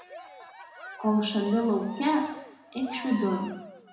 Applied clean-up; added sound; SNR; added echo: none; Cheering; 13 dB; reverberation time 0.9 s.